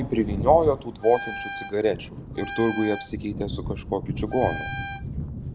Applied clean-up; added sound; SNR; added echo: none; Thunder / Wind + Wind instrument, woodwind instrument; 7 dB; none.